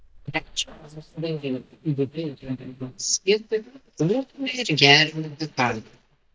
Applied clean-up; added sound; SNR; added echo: neural mask model DeepFilterNet 3.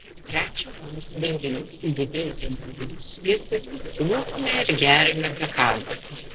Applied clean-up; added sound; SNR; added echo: neural separator model SepFormer DNS4.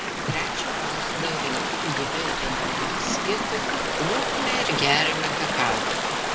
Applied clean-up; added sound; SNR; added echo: none; Stream / Ocean; -4 dB; reverberation time 0.6 s.